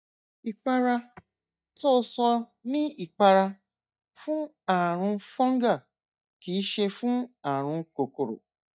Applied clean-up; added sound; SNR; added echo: neural mask model DeepFilterNet 3.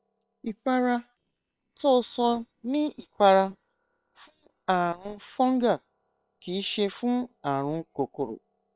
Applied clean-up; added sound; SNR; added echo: neural separator model SepFormer WHAM!.